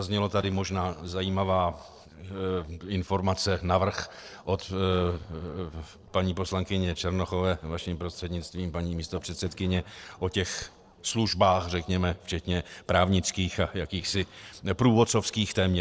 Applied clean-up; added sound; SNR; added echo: neural separator model SepFormer DNS4.